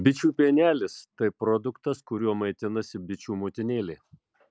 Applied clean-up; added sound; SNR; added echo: none; none; none; none.